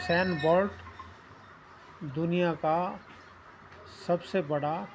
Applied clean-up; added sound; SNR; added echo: none; none; none; none.